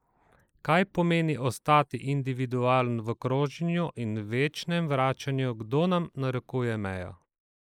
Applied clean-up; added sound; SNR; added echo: neural mask model Resemble Enhance denoiser.